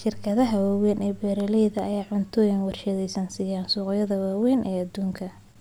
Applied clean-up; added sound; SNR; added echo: none; none; none; none.